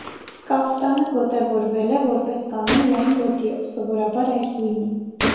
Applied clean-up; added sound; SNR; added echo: none; Gunshot, gunfire; 9 dB; reverberation time 1.2 s.